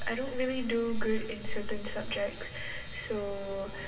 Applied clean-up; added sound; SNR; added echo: none; Gull, seagull / Waves, surf / Siren; 17 dB; reverberation time 1.8 s.